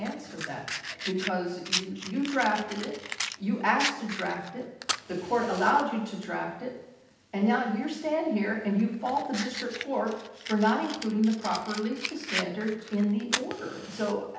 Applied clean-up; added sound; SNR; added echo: none; Fire; 9 dB; reverberation time 0.8 s.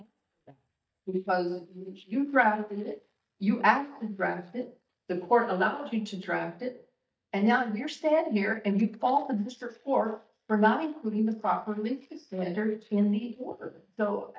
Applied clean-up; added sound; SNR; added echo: neural mask model DeepFilterNet 3.